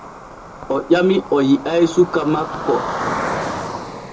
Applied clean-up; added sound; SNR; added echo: none; Cricket; 8 dB; reverberation time 0.2 s.